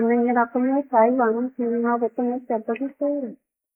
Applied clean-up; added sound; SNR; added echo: neural mask model Resemble Enhance denoiser.